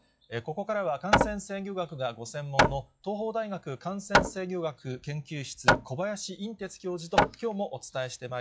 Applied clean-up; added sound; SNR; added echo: classical method log-MMSE.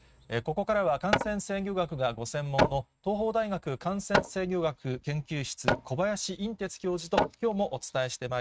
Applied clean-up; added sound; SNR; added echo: neural mask model RNNoise.